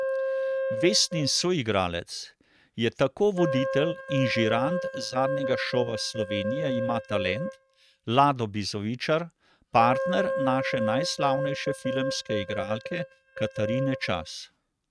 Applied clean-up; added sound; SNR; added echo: neural mask model RNNoise.